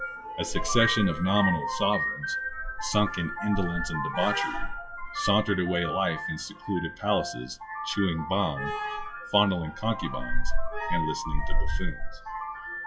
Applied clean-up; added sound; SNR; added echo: classical method WPE with log-MMSE.